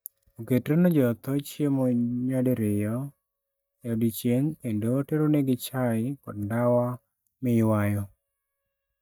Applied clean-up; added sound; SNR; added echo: neural mask model DeepFilterNet 3.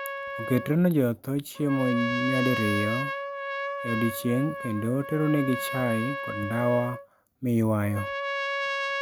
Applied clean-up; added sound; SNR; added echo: none; Trumpet; 5 dB; none.